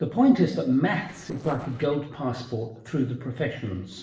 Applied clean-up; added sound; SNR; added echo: neural separator model SepFormer DNS4.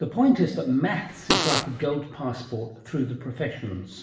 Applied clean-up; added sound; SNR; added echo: none; Fart; -1 dB; reverberation time 0.8 s.